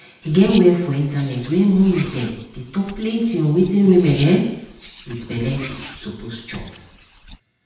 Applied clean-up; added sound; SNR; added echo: none; Car; 17 dB; reverberation time 0.8 s.